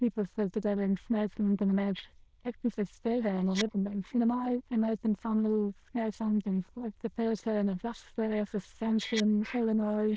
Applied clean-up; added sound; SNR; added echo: neural diffusion model UNIVERSE++.